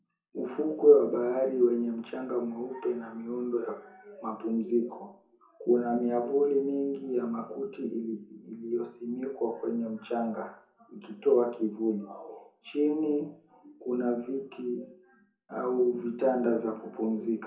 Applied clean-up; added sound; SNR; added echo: none; none; none; reverberation time 0.5 s.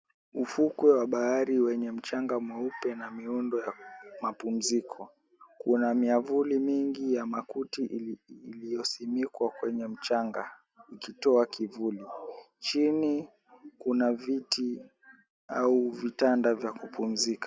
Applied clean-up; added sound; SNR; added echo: none; none; none; none.